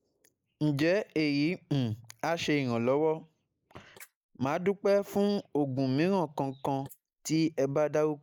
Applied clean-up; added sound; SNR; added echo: neural mask model Resemble Enhance denoiser.